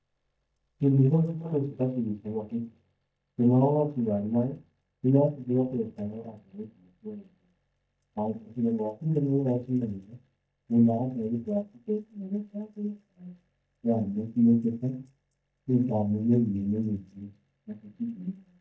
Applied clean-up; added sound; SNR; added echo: neural mask model DeepFilterNet 3.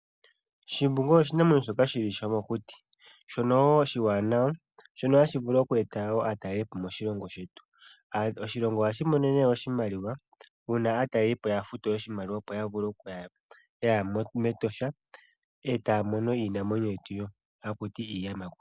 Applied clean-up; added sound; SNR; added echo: none; none; none; none.